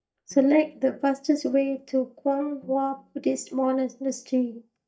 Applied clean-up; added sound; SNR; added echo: neural mask model DeepFilterNet 3.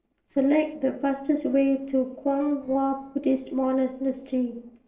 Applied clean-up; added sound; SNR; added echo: neural separator model SepFormer DNS4.